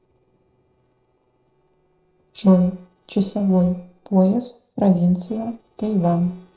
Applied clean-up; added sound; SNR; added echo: neural separator model SepFormer DNS4.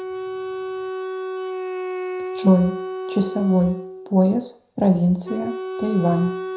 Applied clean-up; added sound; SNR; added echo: none; Wind instrument, woodwind instrument; 7 dB; reverberation time 0.4 s.